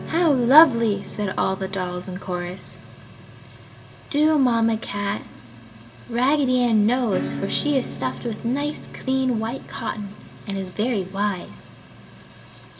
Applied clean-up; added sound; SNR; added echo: none; Acoustic guitar / Strum; 15 dB; reverberation time 1.3 s.